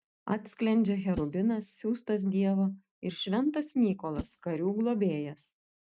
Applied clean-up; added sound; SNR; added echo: neural mask model RNNoise.